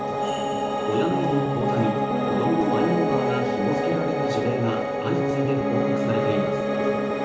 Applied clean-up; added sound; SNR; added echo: none; Piano; -4 dB; reverberation time 0.8 s.